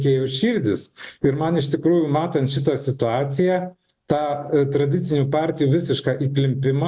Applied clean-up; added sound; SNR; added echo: none; none; none; none.